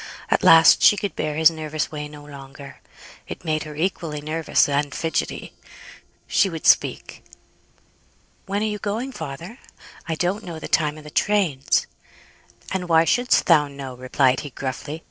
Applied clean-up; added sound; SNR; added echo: neural separator model SepFormer DNS4.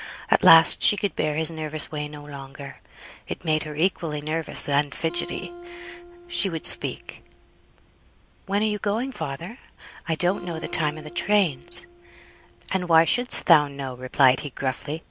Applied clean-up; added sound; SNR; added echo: none; Acoustic guitar; 19 dB; none.